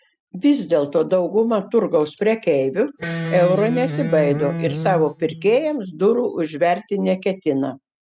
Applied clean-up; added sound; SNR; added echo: neural mask model RNNoise.